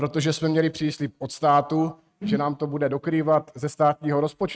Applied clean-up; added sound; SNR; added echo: neural mask model RNNoise.